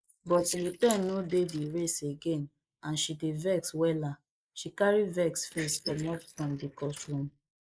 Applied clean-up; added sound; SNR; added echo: neural mask model Resemble Enhance denoiser.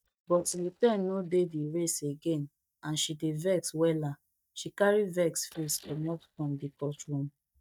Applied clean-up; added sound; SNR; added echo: neural mask model DeepFilterNet 3.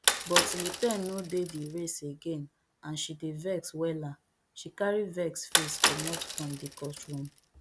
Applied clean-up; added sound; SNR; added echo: none; Bicycle; -4 dB; none.